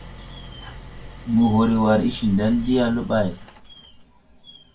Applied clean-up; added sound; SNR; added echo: none; Idling; 17 dB; reverberation time 0.2 s.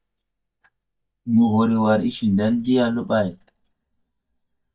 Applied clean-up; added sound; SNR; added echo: neural mask model DeepFilterNet 3.